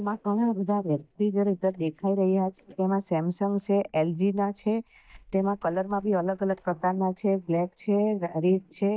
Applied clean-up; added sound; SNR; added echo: neural mask model DeepFilterNet 3.